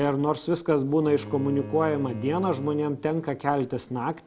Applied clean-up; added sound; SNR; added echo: none; Bowed string instrument; 15 dB; none.